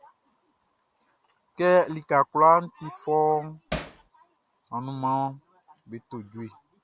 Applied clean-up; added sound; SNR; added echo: none; Hammer; 8 dB; none.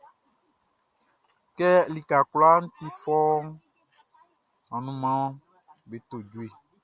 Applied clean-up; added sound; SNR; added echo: none; none; none; none.